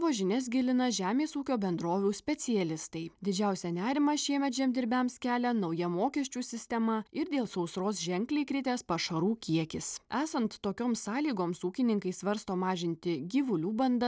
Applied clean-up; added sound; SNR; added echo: none; none; none; none.